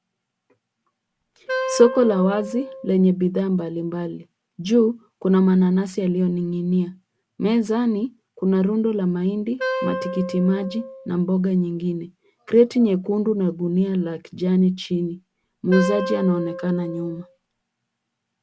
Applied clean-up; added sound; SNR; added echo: none; Wind instrument, woodwind instrument; 8 dB; none.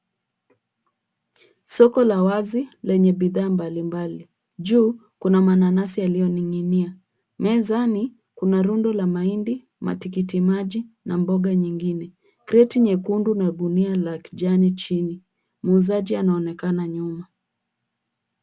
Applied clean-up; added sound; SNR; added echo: none; none; none; none.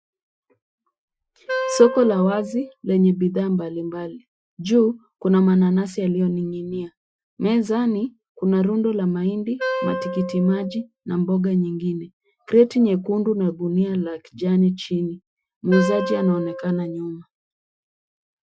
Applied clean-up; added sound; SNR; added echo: classical method Wiener filter.